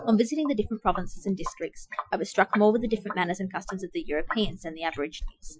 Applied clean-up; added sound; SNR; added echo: classical method Wiener filter.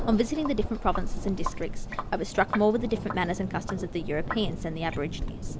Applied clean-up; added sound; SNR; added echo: none; Thunder + Sink (filling or washing); 3 dB; none.